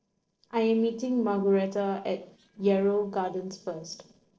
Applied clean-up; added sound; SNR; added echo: neural separator model SepFormer DNS4.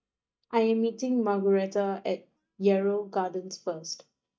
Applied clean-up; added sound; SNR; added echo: neural mask model DeepFilterNet 3.